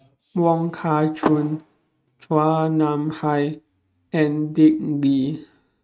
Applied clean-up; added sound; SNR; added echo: neural mask model RNNoise.